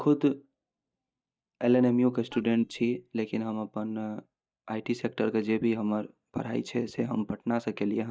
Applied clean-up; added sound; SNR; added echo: neural mask model DeepFilterNet 3.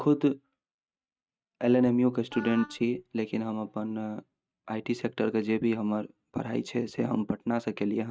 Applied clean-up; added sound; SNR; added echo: neural mask model RNNoise.